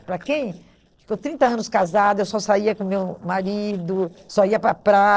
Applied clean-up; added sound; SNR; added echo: neural separator model SepFormer DNS4.